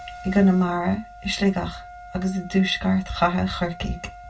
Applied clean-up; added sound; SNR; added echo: none; Wind instrument, woodwind instrument; 18 dB; reverberation time 0.1 s.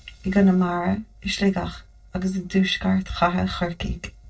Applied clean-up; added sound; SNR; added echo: neural separator model SepFormer DNS4.